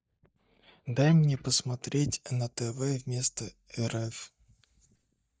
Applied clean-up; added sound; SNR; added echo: neural mask model DeepFilterNet 3.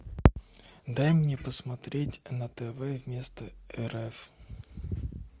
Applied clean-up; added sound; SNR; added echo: none; Wood; 16 dB; none.